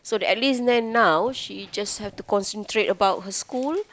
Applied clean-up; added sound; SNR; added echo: none; none; none; none.